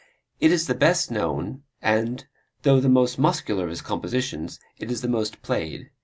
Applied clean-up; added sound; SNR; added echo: none; none; none; none.